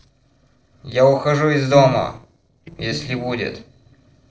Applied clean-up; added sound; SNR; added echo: neural separator model SepFormer DNS4.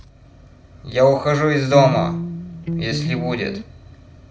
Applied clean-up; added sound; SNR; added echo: none; Electric guitar; 3 dB; reverberation time 0.4 s.